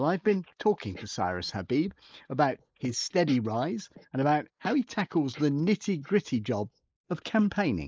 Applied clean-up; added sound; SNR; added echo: neural mask model Resemble Enhance denoiser.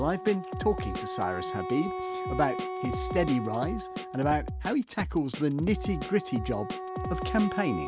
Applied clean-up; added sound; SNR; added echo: none; Wind instrument, woodwind instrument + Drum kit; 5 dB; none.